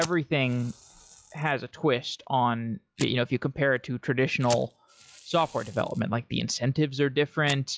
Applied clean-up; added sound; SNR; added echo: classical method log-MMSE.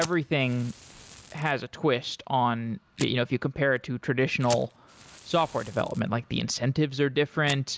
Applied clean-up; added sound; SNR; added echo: none; Fire; 18 dB; none.